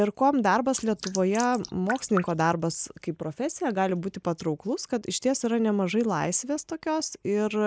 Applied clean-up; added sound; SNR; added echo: neural mask model Resemble Enhance denoiser.